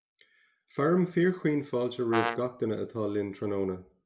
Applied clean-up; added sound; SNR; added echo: none; Brass instrument; 6 dB; none.